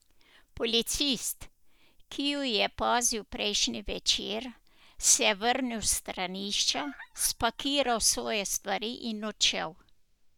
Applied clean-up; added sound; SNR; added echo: neural mask model DeepFilterNet 3.